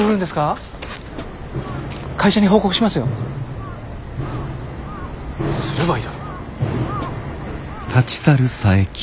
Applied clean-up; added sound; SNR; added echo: none; Hi-hat; 17 dB; none.